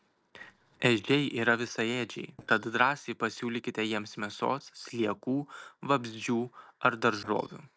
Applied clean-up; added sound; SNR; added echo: neural separator model SepFormer DNS4.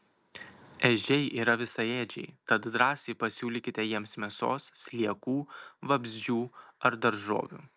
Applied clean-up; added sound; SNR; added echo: none; none; none; none.